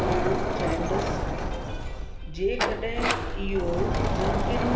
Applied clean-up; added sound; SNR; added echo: none; Sliding door; -4 dB; reverberation time 1.4 s.